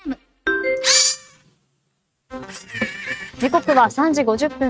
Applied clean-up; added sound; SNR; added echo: neural mask model RNNoise.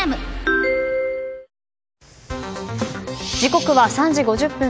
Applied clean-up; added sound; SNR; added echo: none; none; none; none.